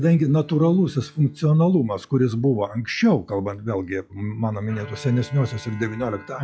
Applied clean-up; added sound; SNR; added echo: classical method log-MMSE.